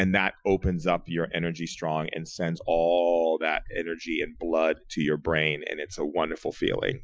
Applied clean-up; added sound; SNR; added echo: classical method Wiener filter.